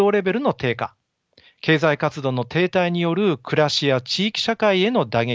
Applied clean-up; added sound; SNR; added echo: none; none; none; none.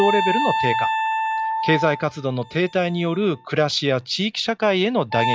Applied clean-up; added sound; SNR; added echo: classical method log-MMSE.